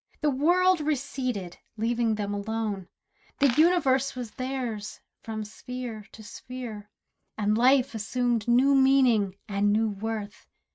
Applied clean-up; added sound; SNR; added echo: neural mask model RNNoise.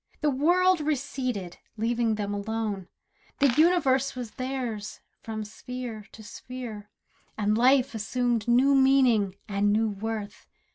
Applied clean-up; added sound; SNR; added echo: none; Coin (dropping); 14 dB; none.